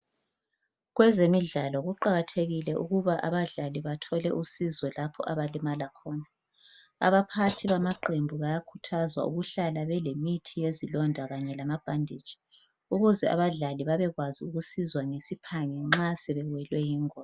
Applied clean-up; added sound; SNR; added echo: none; Cough; 16 dB; none.